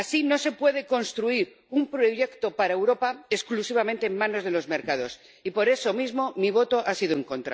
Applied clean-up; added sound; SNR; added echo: none; none; none; none.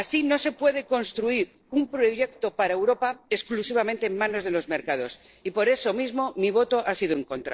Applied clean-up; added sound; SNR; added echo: neural separator model SepFormer DNS4.